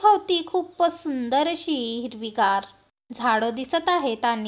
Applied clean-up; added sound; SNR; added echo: none; none; none; none.